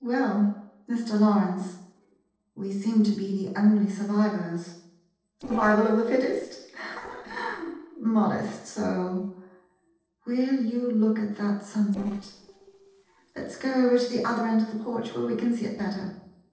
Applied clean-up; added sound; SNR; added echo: neural separator model SepFormer DNS4.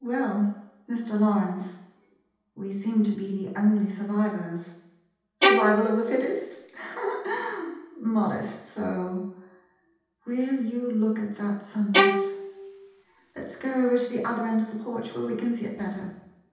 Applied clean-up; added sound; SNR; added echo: none; Bowed string instrument; -3 dB; reverberation time 0.8 s.